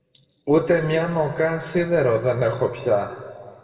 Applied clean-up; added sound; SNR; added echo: none; none; none; reverberation time 1.6 s.